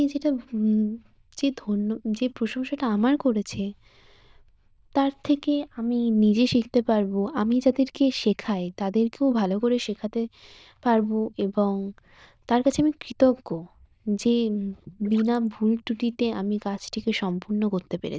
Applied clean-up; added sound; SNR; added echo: neural diffusion model UNIVERSE++.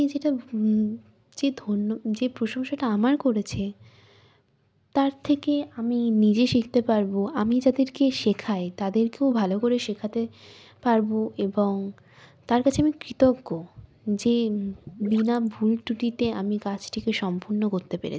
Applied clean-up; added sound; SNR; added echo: none; Gurgling / Liquid; 20 dB; none.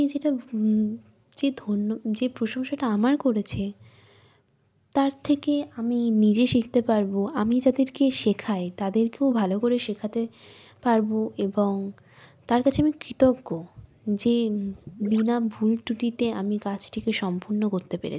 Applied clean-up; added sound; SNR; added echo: neural mask model Resemble Enhance denoiser.